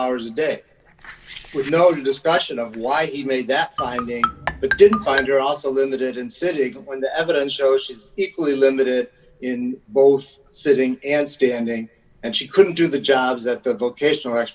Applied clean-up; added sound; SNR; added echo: none; Marimba, xylophone; 5 dB; none.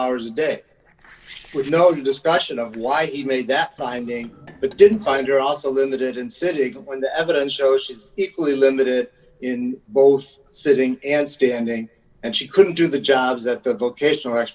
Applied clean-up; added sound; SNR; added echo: neural separator model SepFormer DNS4.